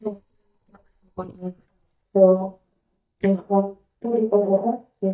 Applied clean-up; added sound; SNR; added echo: neural mask model DeepFilterNet 3.